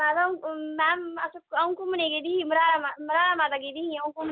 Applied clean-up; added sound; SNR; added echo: none; none; none; none.